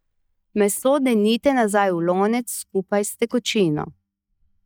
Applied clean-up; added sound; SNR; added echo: neural mask model DeepFilterNet 3.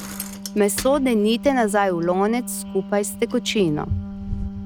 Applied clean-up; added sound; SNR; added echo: none; Wind instrument, woodwind instrument + Bicycle; 9 dB; none.